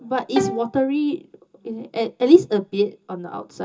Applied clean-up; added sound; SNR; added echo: none; Bowed string instrument; 8 dB; reverberation time 0.2 s.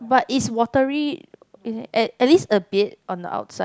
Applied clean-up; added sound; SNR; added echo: none; none; none; none.